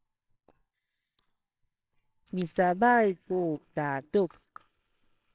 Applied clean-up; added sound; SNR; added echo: neural separator model SepFormer WHAMR!.